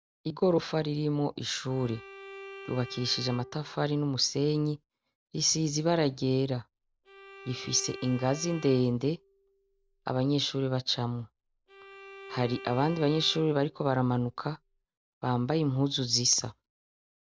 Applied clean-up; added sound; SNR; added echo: none; Bowed string instrument; 18 dB; none.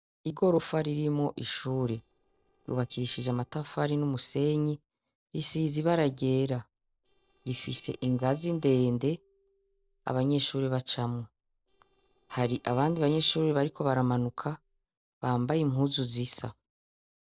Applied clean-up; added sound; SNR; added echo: neural separator model SepFormer DNS4.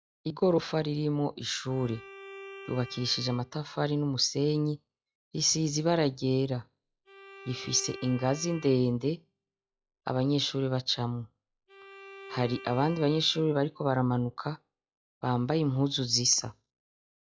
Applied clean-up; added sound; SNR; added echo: classical method log-MMSE.